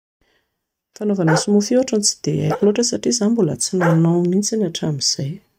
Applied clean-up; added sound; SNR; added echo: neural mask model RNNoise.